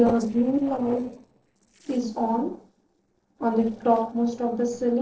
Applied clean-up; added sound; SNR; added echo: neural separator model SepFormer DNS4.